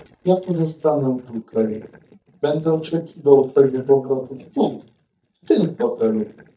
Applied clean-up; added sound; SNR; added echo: neural mask model DeepFilterNet 3.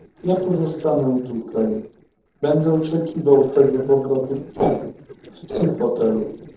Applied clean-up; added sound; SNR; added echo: neural separator model SepFormer DNS4.